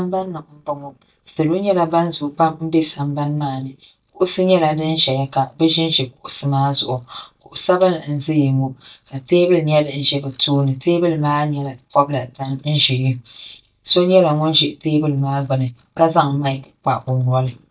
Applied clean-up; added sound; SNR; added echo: neural mask model DeepFilterNet 3.